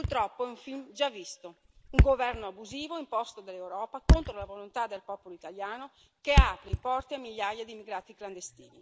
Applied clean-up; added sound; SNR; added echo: none; Thump, thud; -3 dB; none.